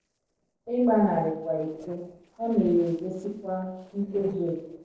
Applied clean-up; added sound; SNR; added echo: neural separator model SepFormer DNS4.